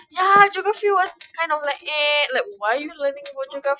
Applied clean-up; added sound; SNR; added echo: classical method Wiener filter.